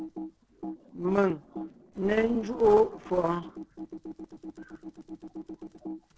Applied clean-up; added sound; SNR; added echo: neural separator model SepFormer DNS4.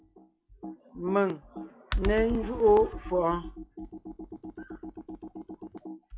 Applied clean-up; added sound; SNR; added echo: classical method log-MMSE.